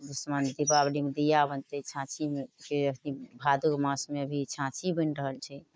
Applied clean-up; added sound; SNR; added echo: neural mask model Resemble Enhance denoiser.